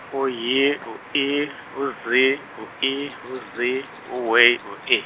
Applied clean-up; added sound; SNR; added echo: none; none; none; none.